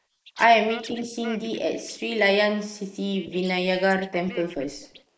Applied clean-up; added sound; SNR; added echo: neural mask model Resemble Enhance denoiser.